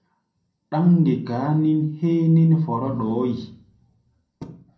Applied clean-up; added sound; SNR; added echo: none; none; none; reverberation time 0.6 s.